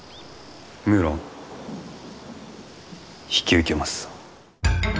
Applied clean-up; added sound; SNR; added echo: none; Thunder; 18 dB; none.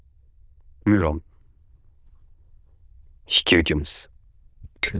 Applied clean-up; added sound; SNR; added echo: neural diffusion model UNIVERSE++.